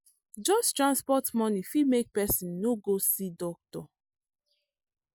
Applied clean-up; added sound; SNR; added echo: none; none; none; none.